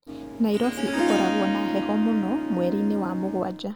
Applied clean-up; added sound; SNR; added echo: none; Harp; 2 dB; none.